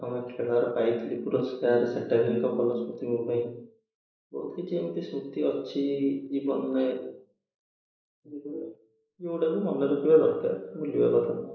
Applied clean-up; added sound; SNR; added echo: neural mask model Resemble Enhance denoiser.